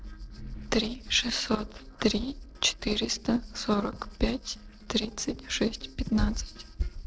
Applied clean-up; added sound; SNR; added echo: neural separator model SepFormer DNS4.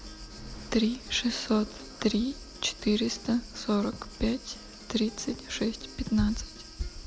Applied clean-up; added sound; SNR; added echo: none; Cricket + Acoustic guitar; 18 dB; none.